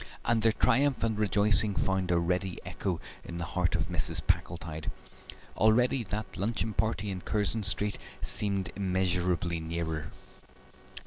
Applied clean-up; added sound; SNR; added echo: none; none; none; none.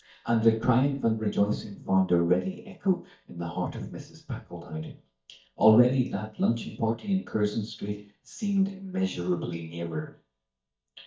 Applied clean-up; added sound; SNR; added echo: neural mask model DeepFilterNet 3.